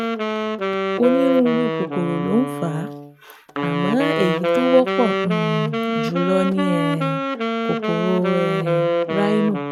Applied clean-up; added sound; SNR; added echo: none; Wind instrument, woodwind instrument; 0 dB; none.